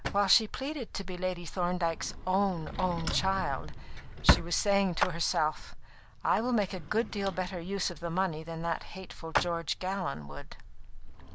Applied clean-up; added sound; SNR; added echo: none; Drawer open or close + Clapping; 4 dB; none.